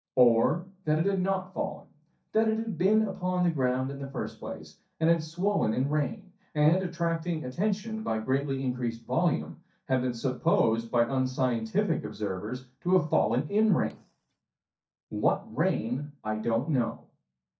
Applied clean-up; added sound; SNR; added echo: neural mask model DeepFilterNet 3.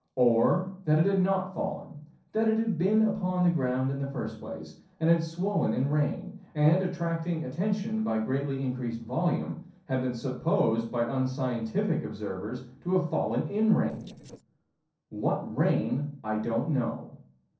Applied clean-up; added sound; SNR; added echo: neural separator model SepFormer DNS4.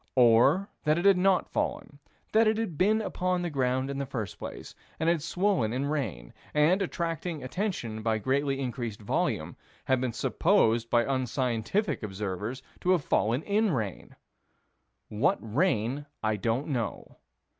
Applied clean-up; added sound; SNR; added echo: none; none; none; none.